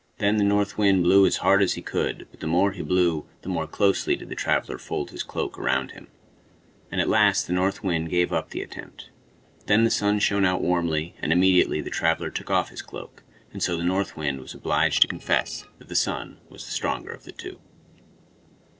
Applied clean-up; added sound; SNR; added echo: neural separator model SepFormer DNS4.